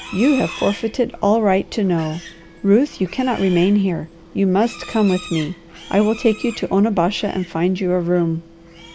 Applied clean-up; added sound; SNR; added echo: none; Livestock, farm animals, working animals; 19 dB; none.